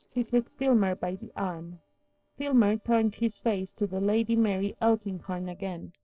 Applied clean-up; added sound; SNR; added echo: neural separator model SepFormer DNS4.